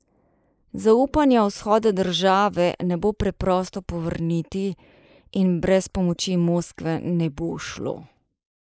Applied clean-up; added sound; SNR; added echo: neural mask model Resemble Enhance denoiser.